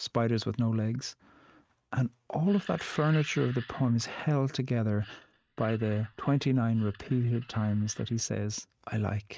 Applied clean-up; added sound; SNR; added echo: neural mask model RNNoise.